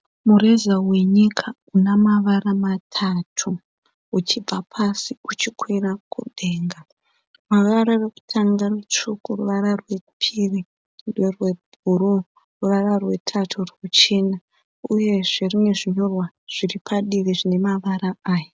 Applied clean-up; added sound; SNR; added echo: none; none; none; none.